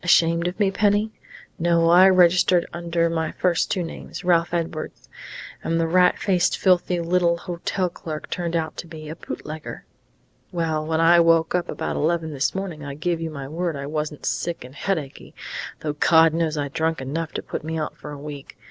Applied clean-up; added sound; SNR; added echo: none; none; none; none.